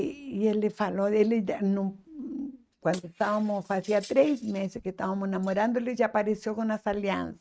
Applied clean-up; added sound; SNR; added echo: neural mask model RNNoise.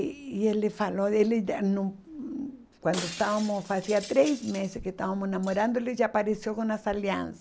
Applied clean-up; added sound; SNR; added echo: none; Shatter; 16 dB; none.